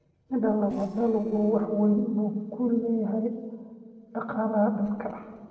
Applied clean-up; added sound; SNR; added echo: neural separator model SepFormer DNS4.